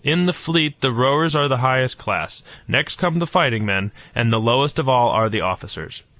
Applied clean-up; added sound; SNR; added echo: none; none; none; none.